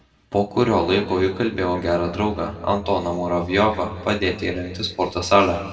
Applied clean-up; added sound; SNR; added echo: none; none; none; reverberation time 1.6 s.